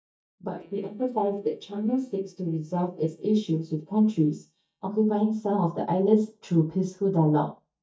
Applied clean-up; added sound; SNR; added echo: neural mask model DeepFilterNet 3.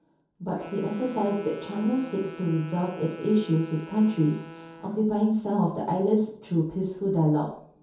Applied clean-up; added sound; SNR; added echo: none; Wind instrument, woodwind instrument; 19 dB; reverberation time 0.6 s.